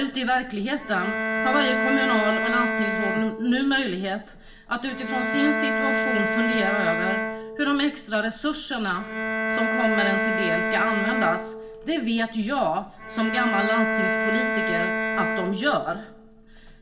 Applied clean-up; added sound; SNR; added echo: none; Bowed string instrument; 1 dB; reverberation time 0.5 s.